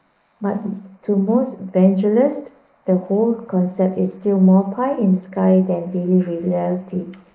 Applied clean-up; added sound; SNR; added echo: neural mask model Resemble Enhance denoiser.